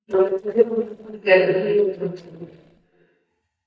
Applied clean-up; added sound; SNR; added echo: neural mask model DeepFilterNet 3.